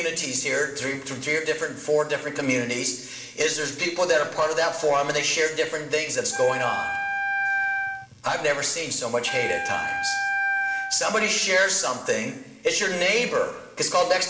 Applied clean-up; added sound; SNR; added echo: none; Wind instrument, woodwind instrument; 2 dB; reverberation time 0.9 s.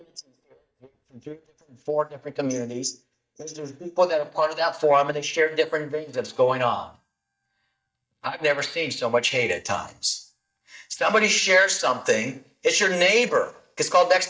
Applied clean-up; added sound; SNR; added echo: neural mask model DeepFilterNet 3.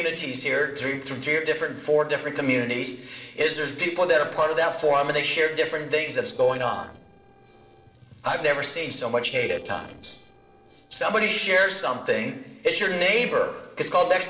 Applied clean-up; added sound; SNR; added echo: neural separator model SepFormer DNS4.